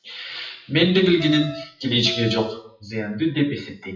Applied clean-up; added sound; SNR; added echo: classical method WPE with log-MMSE.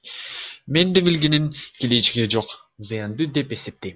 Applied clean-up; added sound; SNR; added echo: none; none; none; none.